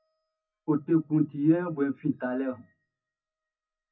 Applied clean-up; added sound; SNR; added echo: classical method WPE with log-MMSE.